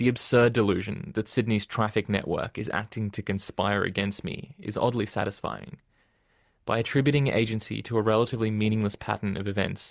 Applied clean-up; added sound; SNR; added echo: none; none; none; none.